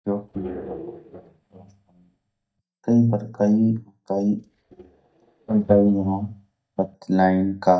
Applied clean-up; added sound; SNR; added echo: neural mask model DeepFilterNet 3.